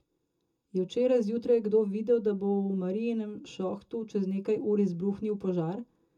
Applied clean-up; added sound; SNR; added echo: none; none; none; reverberation time 0.2 s.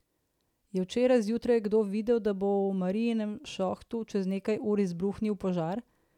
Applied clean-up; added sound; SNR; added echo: none; none; none; none.